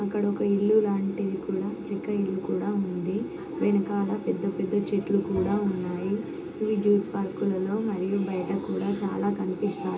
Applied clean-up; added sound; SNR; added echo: none; Bowed string instrument; 19 dB; reverberation time 0.2 s.